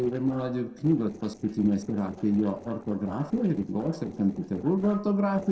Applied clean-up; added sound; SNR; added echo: neural separator model SepFormer DNS4.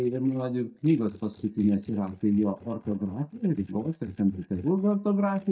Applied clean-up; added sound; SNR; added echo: neural mask model DeepFilterNet 3.